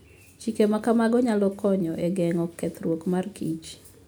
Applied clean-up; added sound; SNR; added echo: none; none; none; none.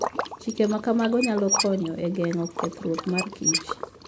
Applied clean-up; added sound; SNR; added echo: none; Squeak / Dishes, pots, and pans + Liquid; 4 dB; none.